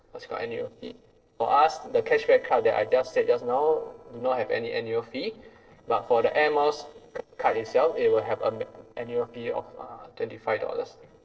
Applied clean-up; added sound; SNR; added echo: neural separator model SepFormer DNS4.